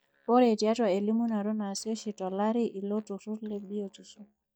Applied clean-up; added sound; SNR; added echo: neural mask model DeepFilterNet 3.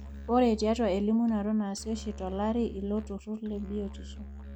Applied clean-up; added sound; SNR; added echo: none; Musical instrument; 13 dB; none.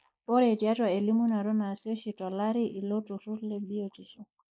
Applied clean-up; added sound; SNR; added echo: neural mask model Resemble Enhance denoiser.